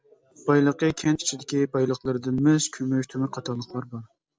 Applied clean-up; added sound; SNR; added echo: none; none; none; none.